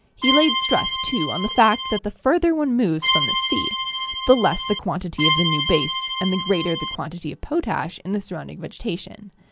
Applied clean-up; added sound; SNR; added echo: none; Accordion; 1 dB; none.